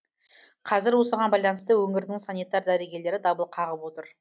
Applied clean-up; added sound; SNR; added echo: none; none; none; none.